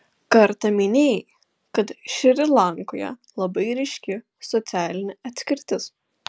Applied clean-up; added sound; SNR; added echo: none; none; none; none.